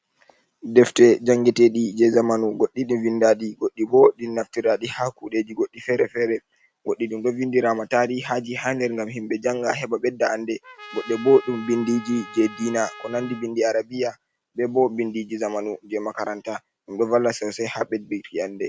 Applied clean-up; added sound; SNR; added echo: none; Trumpet; 18 dB; none.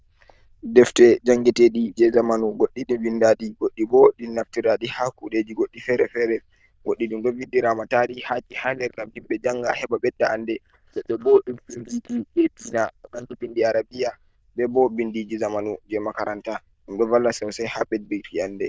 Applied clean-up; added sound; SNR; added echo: neural diffusion model UNIVERSE++.